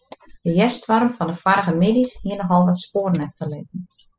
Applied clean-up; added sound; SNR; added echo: classical method spectral subtraction.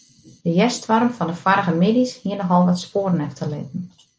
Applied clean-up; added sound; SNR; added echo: none; none; none; none.